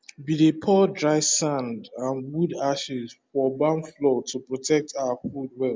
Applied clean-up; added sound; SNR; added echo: none; none; none; none.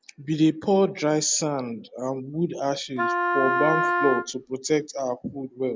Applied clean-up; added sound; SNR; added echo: none; Wind instrument, woodwind instrument; -1 dB; none.